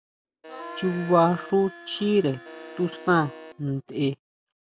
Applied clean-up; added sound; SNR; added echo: none; Alarm + Harmonica; 15 dB; none.